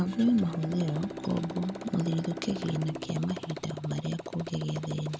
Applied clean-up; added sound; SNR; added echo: none; Motorcycle + Bowed string instrument; 8 dB; none.